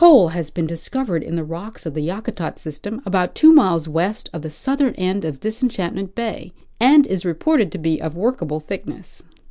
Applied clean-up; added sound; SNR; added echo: none; none; none; none.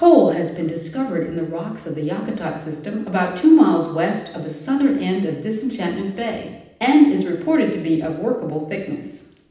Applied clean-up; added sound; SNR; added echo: none; none; none; reverberation time 0.9 s.